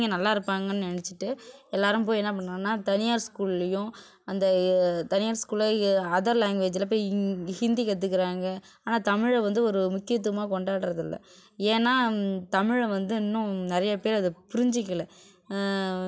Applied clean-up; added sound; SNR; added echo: none; none; none; none.